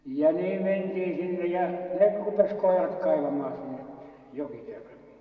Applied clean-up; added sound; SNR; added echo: none; none; none; reverberation time 2.4 s.